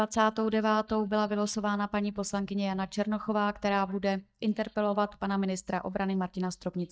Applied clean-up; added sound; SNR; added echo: neural mask model DeepFilterNet 3.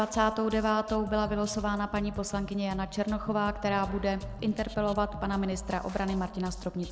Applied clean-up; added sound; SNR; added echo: none; Drum kit; 12 dB; none.